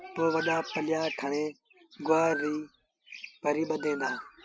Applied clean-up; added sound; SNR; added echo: none; Bird; 12 dB; none.